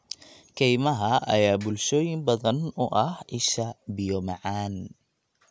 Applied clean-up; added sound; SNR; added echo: none; none; none; none.